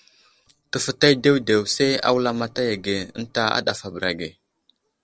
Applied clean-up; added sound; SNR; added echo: neural separator model SepFormer DNS4.